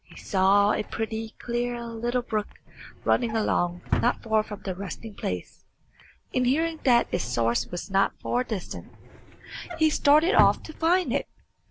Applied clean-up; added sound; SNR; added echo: none; Drawer open or close; 12 dB; none.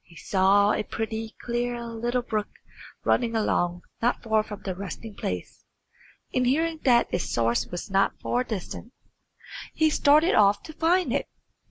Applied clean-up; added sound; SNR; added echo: none; none; none; none.